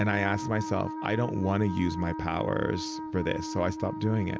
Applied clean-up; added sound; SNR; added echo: none; Wind instrument, woodwind instrument; 7 dB; none.